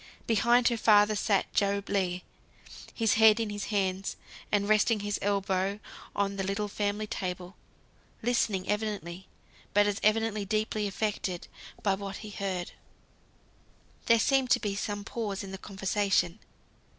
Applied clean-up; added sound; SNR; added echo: none; none; none; none.